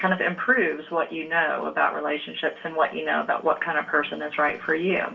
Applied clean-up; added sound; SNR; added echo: none; none; none; reverberation time 0.2 s.